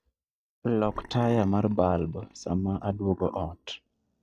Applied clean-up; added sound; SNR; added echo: neural mask model DeepFilterNet 3.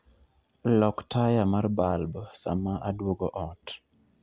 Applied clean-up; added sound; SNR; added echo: none; none; none; none.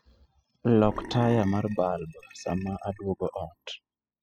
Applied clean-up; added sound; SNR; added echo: classical method spectral subtraction.